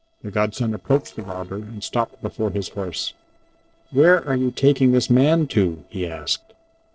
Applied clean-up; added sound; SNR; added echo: neural separator model SepFormer DNS4.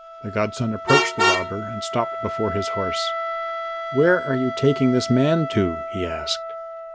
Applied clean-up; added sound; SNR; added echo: none; Wind instrument, woodwind instrument + Vehicle horn, car horn, honking; 3 dB; none.